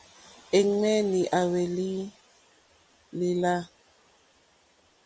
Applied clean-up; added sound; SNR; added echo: none; none; none; none.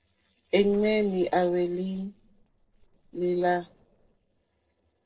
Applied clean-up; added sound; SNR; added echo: neural separator model SepFormer DNS4.